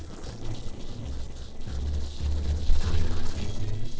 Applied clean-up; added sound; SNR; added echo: neural separator model SepFormer DNS4.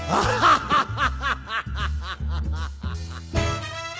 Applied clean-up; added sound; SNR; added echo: none; none; none; none.